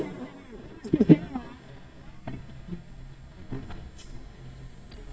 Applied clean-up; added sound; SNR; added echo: neural mask model DeepFilterNet 3.